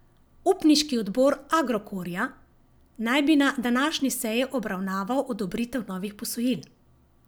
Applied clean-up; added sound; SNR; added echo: none; none; none; none.